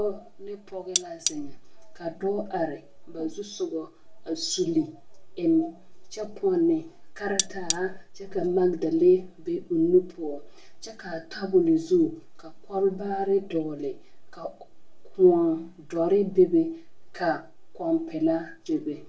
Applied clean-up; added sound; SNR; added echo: none; Cutlery, silverware; 4 dB; reverberation time 0.3 s.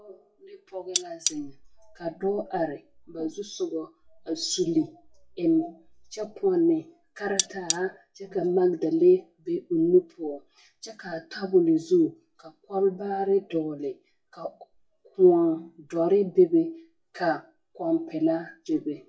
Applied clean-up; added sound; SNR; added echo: classical method WPE with log-MMSE.